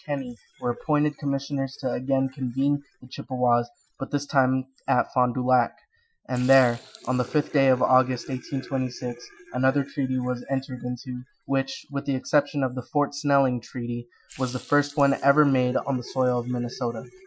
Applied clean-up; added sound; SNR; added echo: classical method Wiener filter.